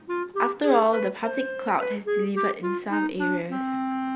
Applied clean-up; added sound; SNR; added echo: none; Wind instrument, woodwind instrument; 1 dB; none.